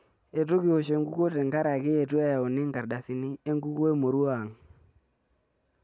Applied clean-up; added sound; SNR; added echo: none; none; none; none.